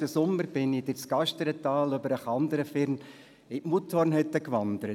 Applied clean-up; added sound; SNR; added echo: none; none; none; none.